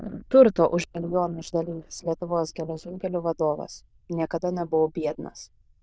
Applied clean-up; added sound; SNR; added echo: neural diffusion model UNIVERSE++.